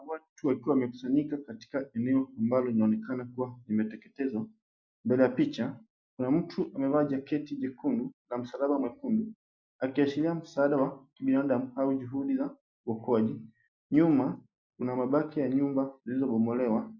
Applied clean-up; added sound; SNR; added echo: neural mask model Resemble Enhance denoiser.